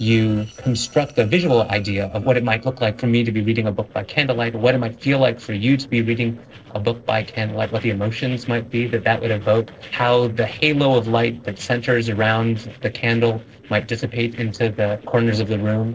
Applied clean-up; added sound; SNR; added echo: neural separator model SepFormer DNS4.